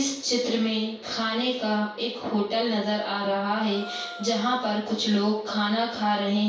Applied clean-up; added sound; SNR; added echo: none; Gasp; 18 dB; reverberation time 0.7 s.